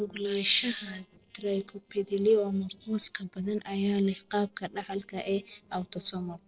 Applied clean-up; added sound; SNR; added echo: neural separator model SepFormer DNS4.